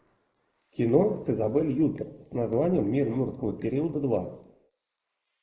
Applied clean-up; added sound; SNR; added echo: neural mask model Resemble Enhance denoiser.